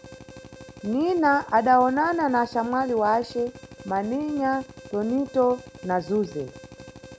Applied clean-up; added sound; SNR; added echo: none; Alarm + Drill; 19 dB; none.